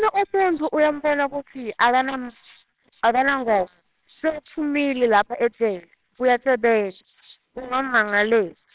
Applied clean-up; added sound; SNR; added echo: neural separator model SepFormer WHAMR!.